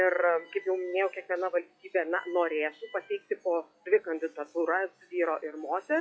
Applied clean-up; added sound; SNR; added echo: classical method WPE with log-MMSE.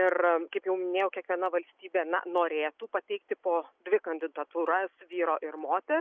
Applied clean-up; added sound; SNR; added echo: none; none; none; none.